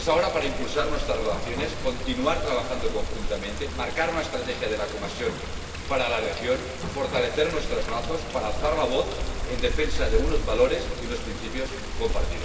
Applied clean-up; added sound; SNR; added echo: none; Water; 2 dB; reverberation time 2.4 s.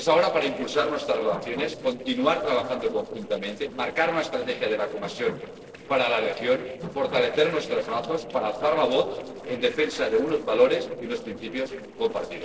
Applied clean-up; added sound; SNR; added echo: neural separator model SepFormer DNS4.